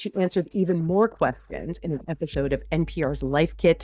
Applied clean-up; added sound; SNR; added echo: neural mask model DeepFilterNet 3.